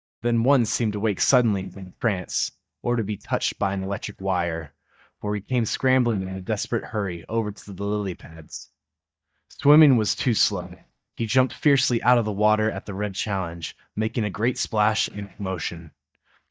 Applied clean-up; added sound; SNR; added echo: neural mask model DeepFilterNet 3.